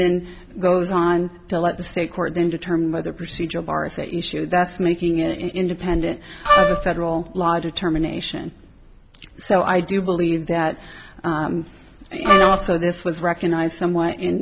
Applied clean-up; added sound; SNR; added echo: none; Wind instrument, woodwind instrument; -4 dB; none.